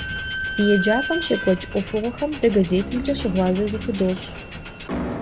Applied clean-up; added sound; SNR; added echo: none; Squeak / Slam; 7 dB; none.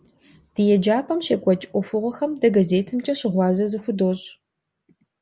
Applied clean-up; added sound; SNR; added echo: none; none; none; none.